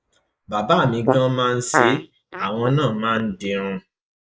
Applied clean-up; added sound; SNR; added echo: neural mask model Resemble Enhance denoiser.